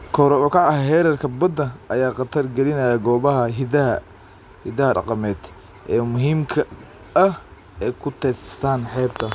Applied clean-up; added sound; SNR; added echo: none; none; none; none.